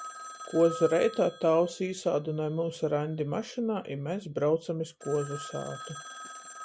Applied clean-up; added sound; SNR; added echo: none; Telephone; 16 dB; none.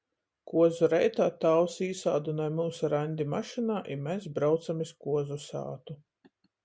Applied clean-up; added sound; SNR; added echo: none; none; none; none.